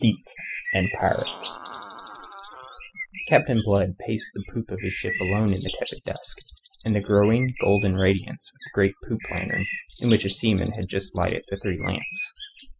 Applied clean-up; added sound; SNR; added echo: classical method spectral subtraction.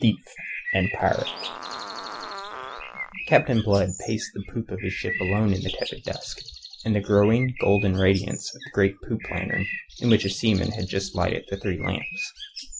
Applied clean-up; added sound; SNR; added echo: none; Fart + Bird; 10 dB; none.